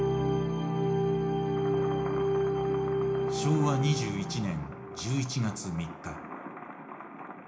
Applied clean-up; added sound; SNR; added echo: none; none; none; reverberation time 0.4 s.